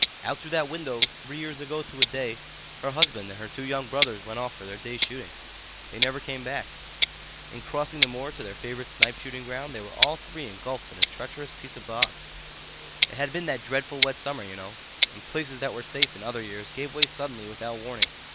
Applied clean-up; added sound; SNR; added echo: none; Tick-tock; -3 dB; none.